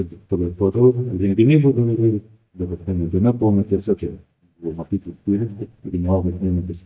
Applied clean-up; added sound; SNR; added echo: neural mask model DeepFilterNet 3.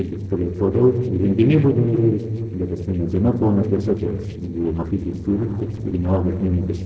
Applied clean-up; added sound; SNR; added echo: neural separator model SepFormer DNS4.